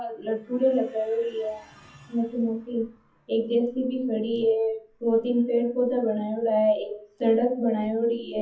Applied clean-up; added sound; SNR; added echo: classical method WPE with log-MMSE.